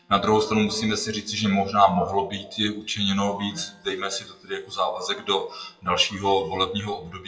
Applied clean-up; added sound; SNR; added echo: classical method WPE with log-MMSE.